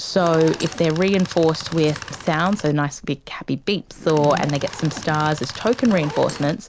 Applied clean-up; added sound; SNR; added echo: none; Zipper (clothing) + Tools; 13 dB; none.